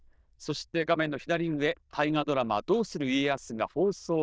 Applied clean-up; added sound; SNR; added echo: neural diffusion model UNIVERSE++.